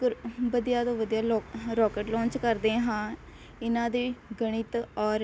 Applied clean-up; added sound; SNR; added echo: none; none; none; none.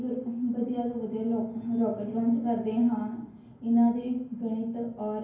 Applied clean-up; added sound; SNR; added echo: none; none; none; reverberation time 0.9 s.